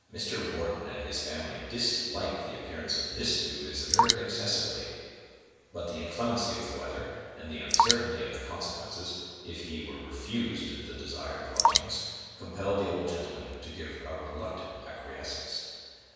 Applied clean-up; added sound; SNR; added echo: none; Drip; -3 dB; reverberation time 1.9 s.